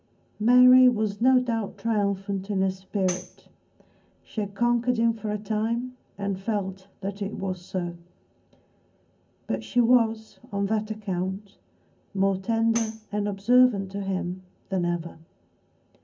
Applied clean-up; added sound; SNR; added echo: none; Tambourine; 16 dB; reverberation time 0.3 s.